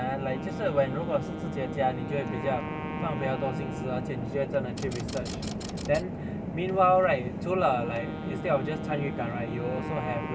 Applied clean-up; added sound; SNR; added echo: none; Typewriter + Wind instrument, woodwind instrument; 12 dB; none.